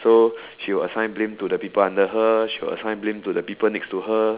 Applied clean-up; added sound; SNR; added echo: none; none; none; none.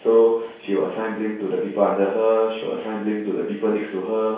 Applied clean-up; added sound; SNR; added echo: none; none; none; reverberation time 0.6 s.